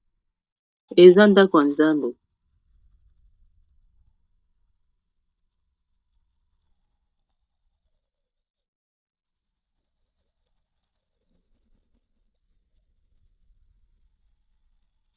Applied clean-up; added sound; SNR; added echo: neural mask model DeepFilterNet 3.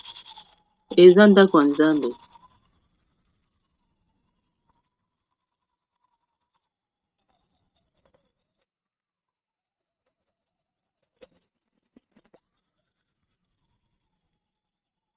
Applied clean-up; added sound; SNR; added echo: neural mask model RNNoise.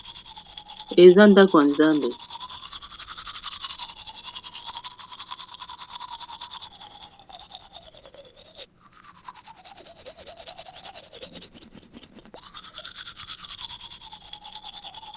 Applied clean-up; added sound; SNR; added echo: none; Domestic sounds, home sounds; 17 dB; none.